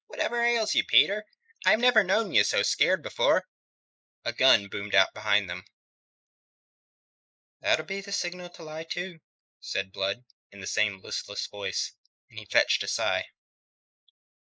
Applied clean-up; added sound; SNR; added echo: neural mask model Resemble Enhance denoiser.